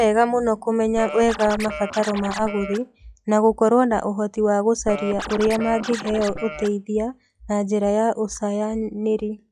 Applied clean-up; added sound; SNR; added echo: classical method log-MMSE.